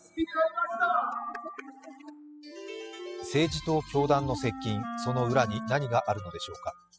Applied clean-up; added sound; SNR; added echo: classical method spectral subtraction.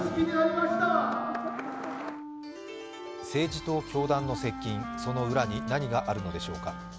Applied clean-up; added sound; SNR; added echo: none; Wind instrument, woodwind instrument; 8 dB; none.